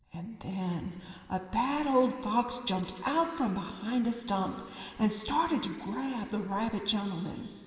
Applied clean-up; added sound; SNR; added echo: none; none; none; reverberation time 2.6 s.